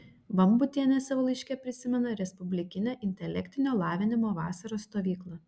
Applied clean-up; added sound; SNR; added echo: none; none; none; none.